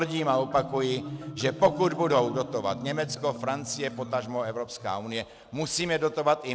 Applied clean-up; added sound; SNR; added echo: none; Marimba, xylophone; 12 dB; none.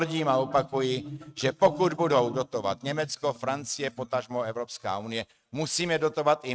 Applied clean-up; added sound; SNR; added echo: neural mask model RNNoise.